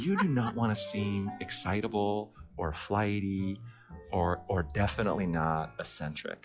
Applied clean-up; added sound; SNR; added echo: classical method log-MMSE.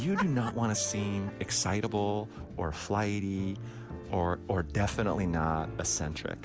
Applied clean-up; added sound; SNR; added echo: none; none; none; none.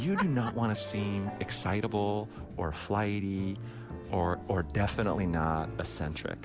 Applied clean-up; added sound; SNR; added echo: none; Gong; 18 dB; none.